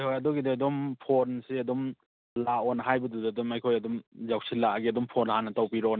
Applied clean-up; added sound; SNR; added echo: none; none; none; none.